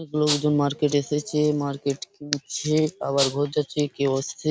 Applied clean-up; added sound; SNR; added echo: none; Rattle (instrument); 4 dB; none.